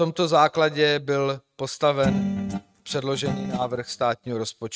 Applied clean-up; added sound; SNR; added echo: neural mask model RNNoise.